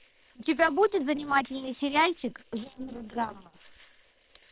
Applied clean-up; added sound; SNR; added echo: neural separator model SepFormer WHAM!.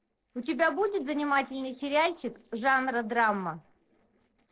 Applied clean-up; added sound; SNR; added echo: neural separator model SepFormer DNS4.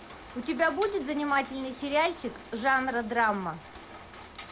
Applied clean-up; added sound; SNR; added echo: none; Rain; 16 dB; none.